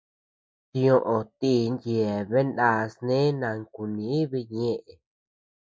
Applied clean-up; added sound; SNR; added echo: none; none; none; none.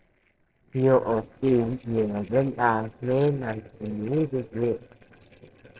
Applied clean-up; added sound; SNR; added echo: neural separator model SepFormer DNS4.